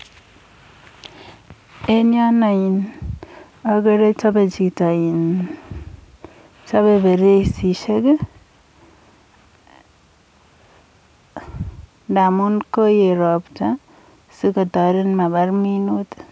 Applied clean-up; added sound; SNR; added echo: none; none; none; none.